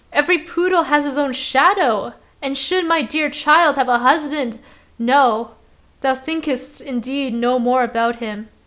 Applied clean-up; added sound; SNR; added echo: none; none; none; none.